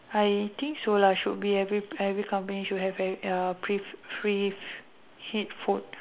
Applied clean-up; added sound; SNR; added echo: none; none; none; none.